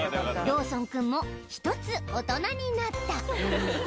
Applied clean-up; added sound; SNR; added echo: none; none; none; none.